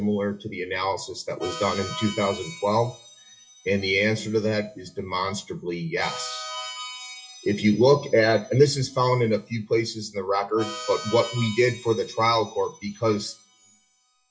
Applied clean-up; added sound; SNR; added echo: classical method WPE with log-MMSE.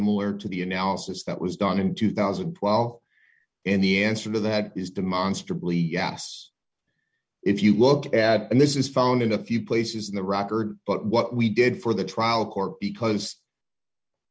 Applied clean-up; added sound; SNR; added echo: none; none; none; none.